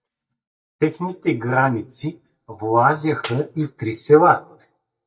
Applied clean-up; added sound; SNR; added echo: neural mask model DeepFilterNet 3.